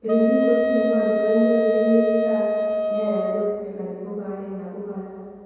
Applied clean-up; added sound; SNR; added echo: none; Wind instrument, woodwind instrument; 1 dB; reverberation time 2.2 s.